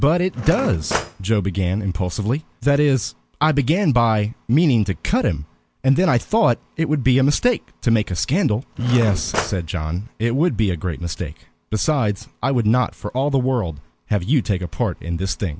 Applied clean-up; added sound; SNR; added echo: none; Cutlery, silverware / Drawer open or close; 9 dB; none.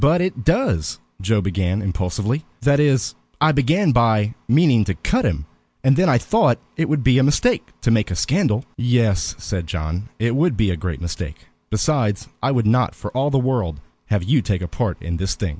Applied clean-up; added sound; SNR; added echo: none; none; none; none.